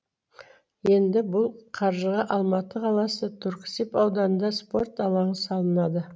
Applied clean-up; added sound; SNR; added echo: none; none; none; none.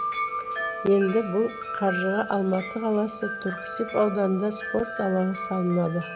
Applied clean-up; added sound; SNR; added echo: none; Wind chime; 8 dB; none.